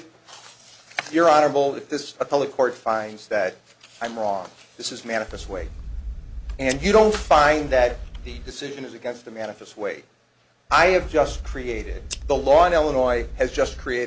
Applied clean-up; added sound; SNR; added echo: none; Scissors; 10 dB; none.